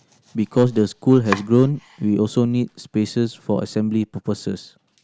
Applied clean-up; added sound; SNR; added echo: none; Domestic sounds, home sounds; 18 dB; none.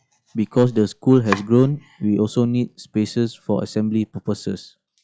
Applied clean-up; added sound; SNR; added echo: classical method log-MMSE.